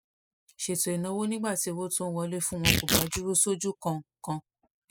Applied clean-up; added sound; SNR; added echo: classical method spectral subtraction.